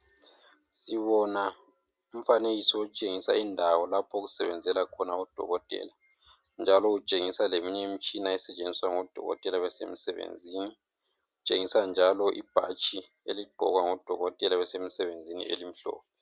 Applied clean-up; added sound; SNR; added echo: none; none; none; none.